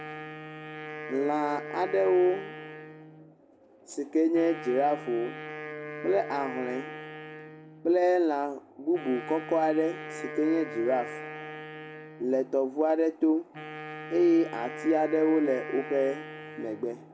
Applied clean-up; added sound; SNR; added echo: none; Wind instrument, woodwind instrument; 12 dB; none.